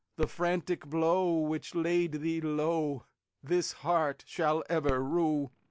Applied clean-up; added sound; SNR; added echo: none; Fireworks; 15 dB; none.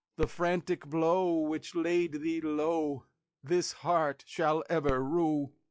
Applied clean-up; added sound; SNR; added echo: classical method log-MMSE.